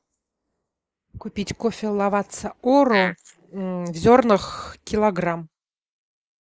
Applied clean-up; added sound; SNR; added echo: neural mask model Resemble Enhance denoiser.